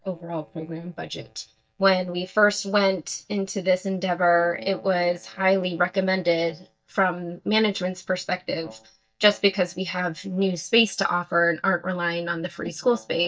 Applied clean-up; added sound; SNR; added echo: neural mask model DeepFilterNet 3.